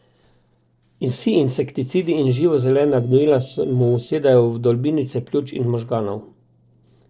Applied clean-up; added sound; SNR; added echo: neural separator model SepFormer DNS4.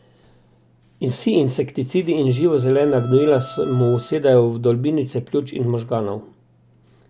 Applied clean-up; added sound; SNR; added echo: none; Bowed string instrument; 20 dB; none.